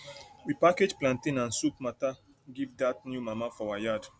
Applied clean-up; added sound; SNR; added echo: none; none; none; none.